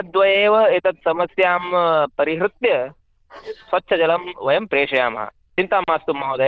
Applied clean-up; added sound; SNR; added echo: neural diffusion model UNIVERSE++.